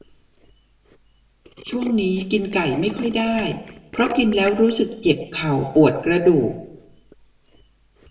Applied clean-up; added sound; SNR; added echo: none; Tools; 19 dB; reverberation time 0.7 s.